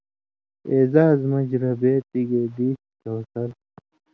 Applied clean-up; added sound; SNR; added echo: none; none; none; none.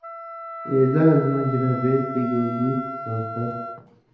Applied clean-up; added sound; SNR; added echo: none; Wind instrument, woodwind instrument; 10 dB; reverberation time 1.0 s.